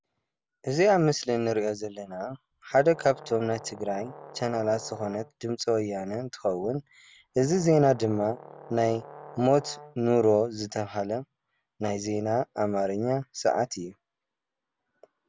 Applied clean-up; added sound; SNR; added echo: none; Brass instrument; 19 dB; none.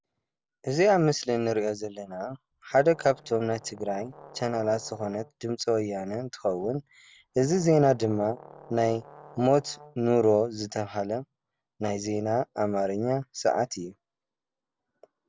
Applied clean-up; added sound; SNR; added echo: neural separator model SepFormer DNS4.